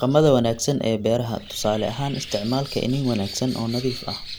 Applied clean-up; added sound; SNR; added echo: none; Bird; 14 dB; none.